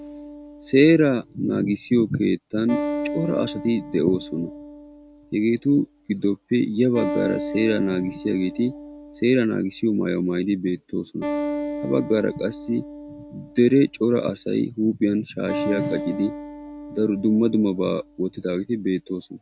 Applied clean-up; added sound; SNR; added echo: none; Acoustic guitar; 11 dB; none.